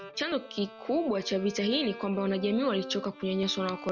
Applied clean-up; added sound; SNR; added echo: none; Bowed string instrument; 14 dB; none.